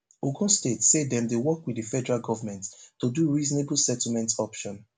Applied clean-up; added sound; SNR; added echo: none; none; none; none.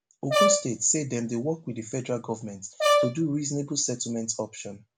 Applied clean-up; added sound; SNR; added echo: none; Brass instrument; -3 dB; none.